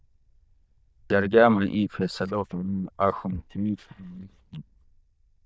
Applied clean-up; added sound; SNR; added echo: neural diffusion model UNIVERSE++.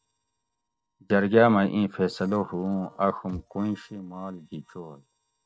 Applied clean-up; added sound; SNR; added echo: neural separator model SepFormer DNS4.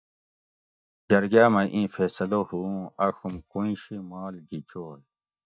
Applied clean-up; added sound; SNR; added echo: neural mask model DeepFilterNet 3.